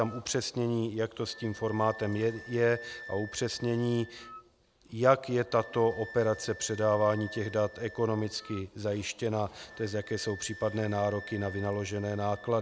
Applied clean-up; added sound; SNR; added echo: none; Wind instrument, woodwind instrument; 17 dB; none.